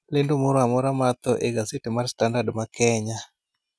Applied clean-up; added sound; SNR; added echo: none; none; none; none.